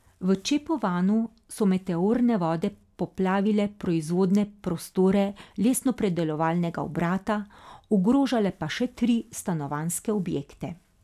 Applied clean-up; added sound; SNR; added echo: none; none; none; none.